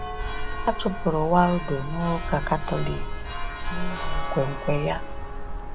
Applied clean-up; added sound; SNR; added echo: none; Church bell; 1 dB; none.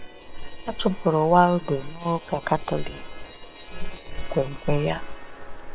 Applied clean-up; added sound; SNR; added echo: neural separator model SepFormer WHAM!.